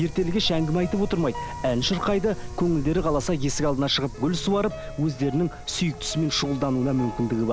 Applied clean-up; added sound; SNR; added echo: none; Wind; 10 dB; none.